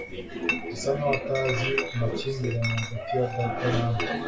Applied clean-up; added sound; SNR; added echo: none; Chatter / Chink, clink; 8 dB; reverberation time 0.2 s.